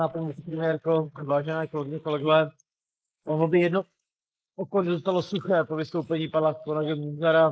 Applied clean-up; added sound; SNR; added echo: neural mask model Resemble Enhance denoiser.